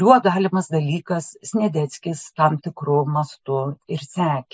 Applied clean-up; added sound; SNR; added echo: none; none; none; none.